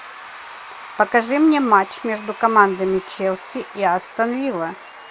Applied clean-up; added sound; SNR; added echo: none; Applause / Crowd / Cheering; 17 dB; none.